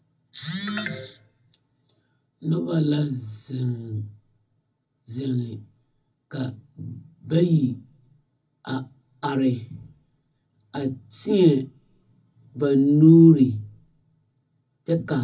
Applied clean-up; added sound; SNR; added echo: none; none; none; reverberation time 0.4 s.